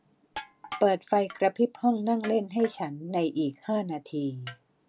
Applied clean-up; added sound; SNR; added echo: none; Crushing; 19 dB; none.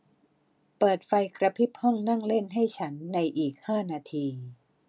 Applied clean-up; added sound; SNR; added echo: none; none; none; none.